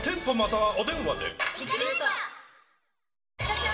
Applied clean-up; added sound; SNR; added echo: none; none; none; reverberation time 1.0 s.